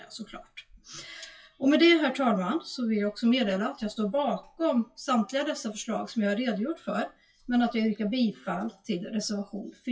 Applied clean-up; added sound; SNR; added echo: classical method WPE with log-MMSE.